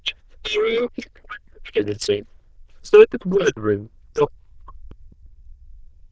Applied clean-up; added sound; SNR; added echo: neural diffusion model UNIVERSE++.